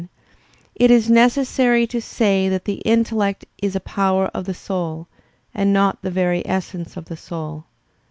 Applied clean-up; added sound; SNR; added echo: none; none; none; none.